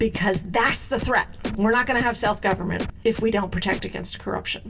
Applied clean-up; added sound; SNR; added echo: none; Scratching (performance technique); 12 dB; reverberation time 0.2 s.